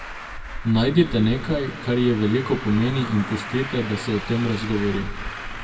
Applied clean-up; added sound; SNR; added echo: none; Traffic noise, roadway noise; 10 dB; reverberation time 1.6 s.